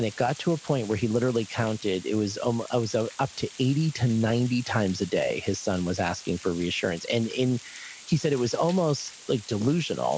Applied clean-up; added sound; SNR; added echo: none; Water; 19 dB; none.